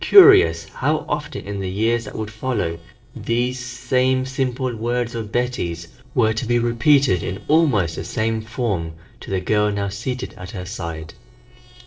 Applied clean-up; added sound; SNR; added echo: neural separator model SepFormer DNS4.